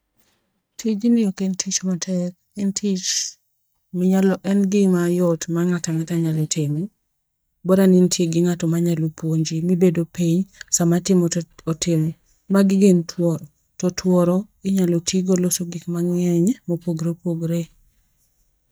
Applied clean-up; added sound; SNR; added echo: neural mask model DeepFilterNet 3.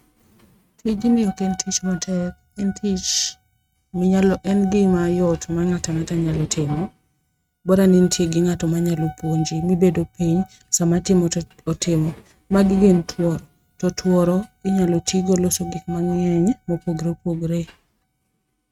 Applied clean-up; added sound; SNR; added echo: neural mask model RNNoise.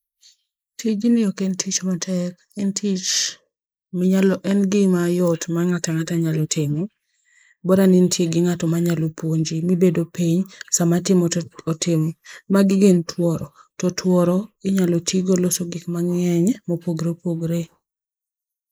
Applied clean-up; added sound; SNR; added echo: neural mask model Resemble Enhance denoiser.